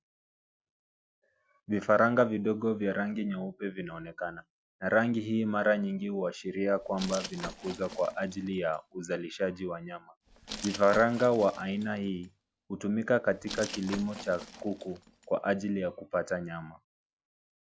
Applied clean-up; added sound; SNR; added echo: none; Glass; 15 dB; none.